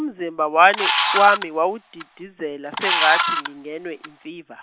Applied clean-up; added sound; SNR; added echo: none; Camera; 2 dB; none.